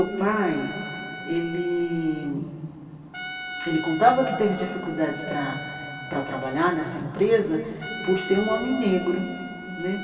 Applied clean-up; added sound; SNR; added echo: none; Trumpet; 12 dB; reverberation time 2.5 s.